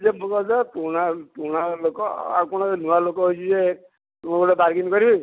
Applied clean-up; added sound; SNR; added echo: none; none; none; none.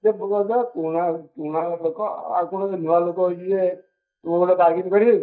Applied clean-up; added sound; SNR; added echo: neural mask model DeepFilterNet 3.